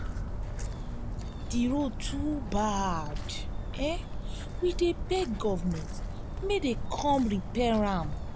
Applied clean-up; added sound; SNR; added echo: none; Walk, footsteps; 3 dB; none.